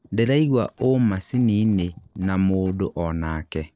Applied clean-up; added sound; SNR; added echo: neural separator model SepFormer DNS4.